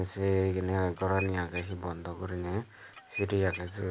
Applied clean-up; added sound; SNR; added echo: none; Squeak / Dishes, pots, and pans; 7 dB; none.